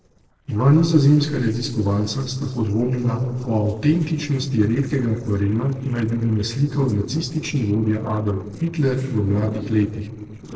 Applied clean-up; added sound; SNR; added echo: neural separator model SepFormer DNS4.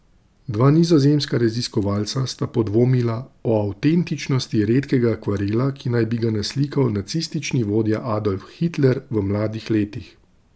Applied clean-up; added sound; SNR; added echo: none; none; none; none.